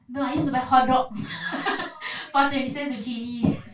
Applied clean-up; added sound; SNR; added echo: none; none; none; reverberation time 0.2 s.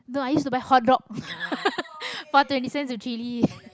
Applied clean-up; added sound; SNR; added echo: none; none; none; none.